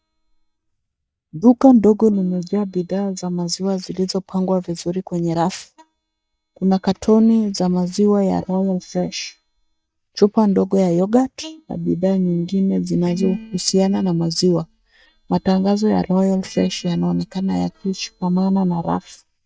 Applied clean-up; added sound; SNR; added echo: neural mask model DeepFilterNet 3.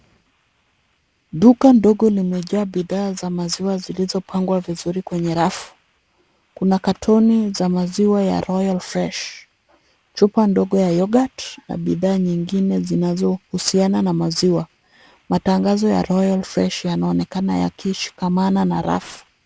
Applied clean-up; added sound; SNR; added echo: none; none; none; none.